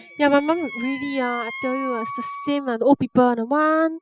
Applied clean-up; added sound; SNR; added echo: classical method spectral subtraction.